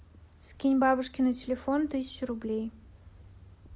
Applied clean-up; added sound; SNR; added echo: none; none; none; none.